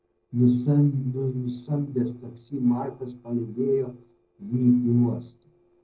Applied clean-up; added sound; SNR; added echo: neural separator model SepFormer DNS4.